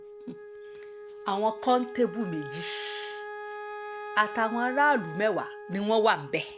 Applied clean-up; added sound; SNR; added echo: none; Wind instrument, woodwind instrument; 11 dB; none.